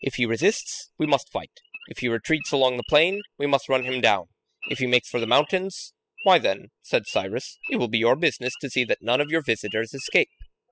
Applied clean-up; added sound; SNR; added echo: classical method spectral subtraction.